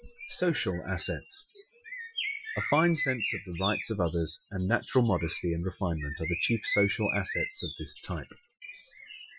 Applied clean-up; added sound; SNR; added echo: classical method Wiener filter.